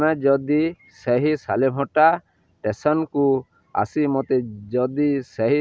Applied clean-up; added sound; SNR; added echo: none; none; none; none.